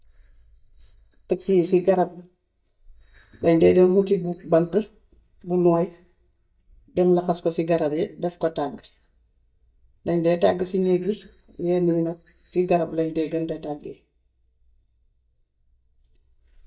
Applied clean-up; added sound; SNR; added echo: neural mask model DeepFilterNet 3.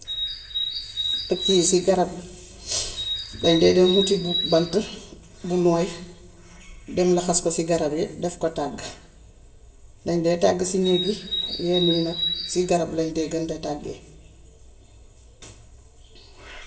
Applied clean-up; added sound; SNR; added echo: none; Bird; 4 dB; reverberation time 1.0 s.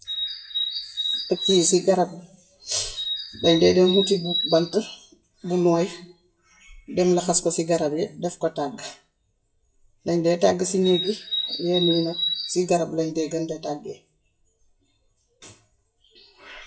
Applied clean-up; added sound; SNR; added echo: classical method WPE with log-MMSE.